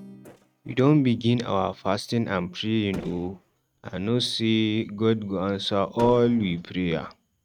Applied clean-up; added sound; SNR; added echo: neural mask model RNNoise.